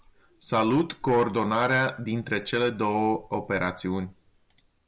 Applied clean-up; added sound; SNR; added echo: none; none; none; none.